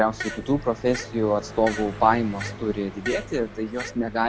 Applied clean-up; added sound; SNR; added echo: none; Fart + Car passing by; 11 dB; none.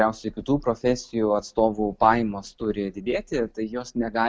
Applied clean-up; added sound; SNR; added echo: none; none; none; none.